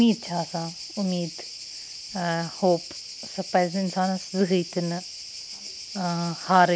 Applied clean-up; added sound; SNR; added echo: none; Cricket; 13 dB; none.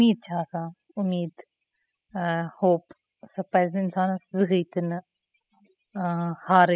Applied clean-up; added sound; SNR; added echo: classical method spectral subtraction.